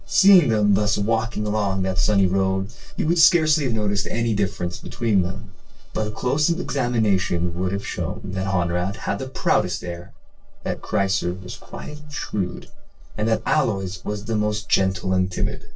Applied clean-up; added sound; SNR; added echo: neural separator model SepFormer DNS4.